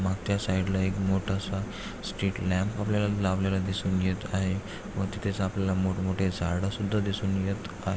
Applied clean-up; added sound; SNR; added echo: none; none; none; none.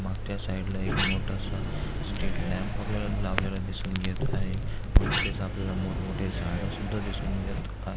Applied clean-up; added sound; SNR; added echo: none; Sliding door + Crackle; -5 dB; none.